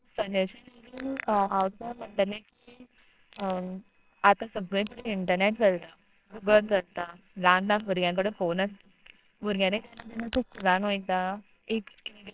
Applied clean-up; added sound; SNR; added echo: neural separator model SepFormer WHAMR!.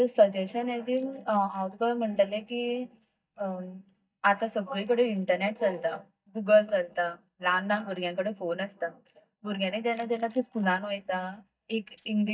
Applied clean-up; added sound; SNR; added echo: neural mask model DeepFilterNet 3.